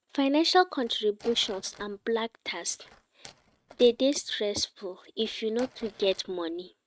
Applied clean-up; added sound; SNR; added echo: neural mask model RNNoise.